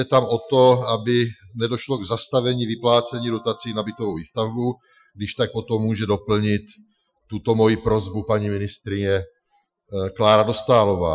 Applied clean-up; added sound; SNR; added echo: classical method Wiener filter.